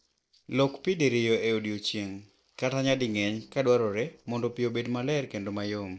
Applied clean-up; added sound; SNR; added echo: neural separator model SepFormer DNS4.